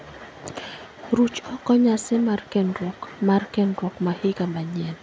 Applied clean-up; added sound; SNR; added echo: none; none; none; none.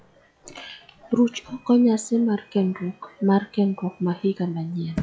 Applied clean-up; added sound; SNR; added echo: classical method log-MMSE.